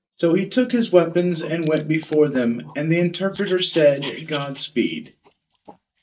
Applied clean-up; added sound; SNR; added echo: neural mask model DeepFilterNet 3.